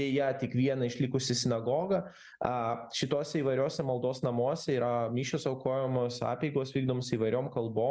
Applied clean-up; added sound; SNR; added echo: none; none; none; none.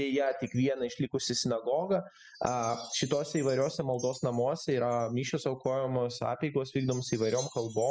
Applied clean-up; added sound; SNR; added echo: classical method spectral subtraction.